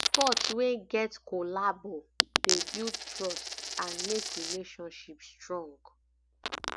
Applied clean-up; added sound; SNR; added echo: none; Coin (dropping); 0 dB; none.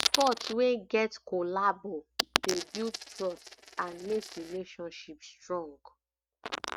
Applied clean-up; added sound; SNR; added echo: neural mask model RNNoise.